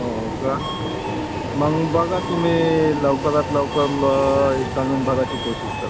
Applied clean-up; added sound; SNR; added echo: none; Subway, metro, underground; 5 dB; none.